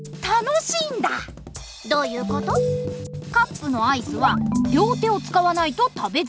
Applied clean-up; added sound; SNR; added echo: none; Drum kit; 17 dB; none.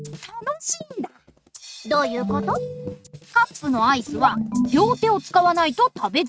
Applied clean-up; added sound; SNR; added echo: neural mask model RNNoise.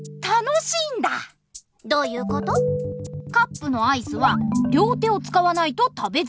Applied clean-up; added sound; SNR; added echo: none; none; none; none.